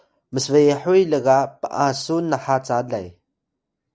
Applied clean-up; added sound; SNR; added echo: none; none; none; none.